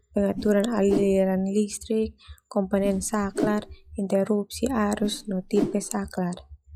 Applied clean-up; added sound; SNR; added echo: classical method log-MMSE.